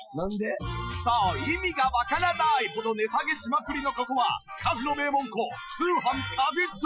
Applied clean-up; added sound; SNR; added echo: classical method Wiener filter.